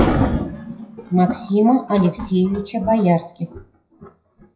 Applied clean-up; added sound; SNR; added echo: classical method WPE with log-MMSE.